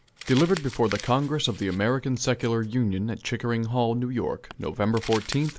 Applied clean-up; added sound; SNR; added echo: none; Crumpling, crinkling; 17 dB; none.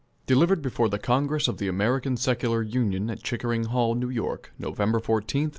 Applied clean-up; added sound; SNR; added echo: none; none; none; none.